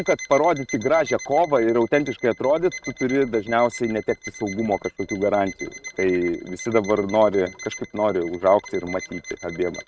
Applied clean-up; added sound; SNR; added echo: neural mask model RNNoise.